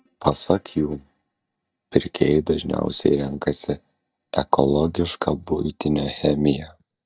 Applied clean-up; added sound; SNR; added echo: neural mask model DeepFilterNet 3.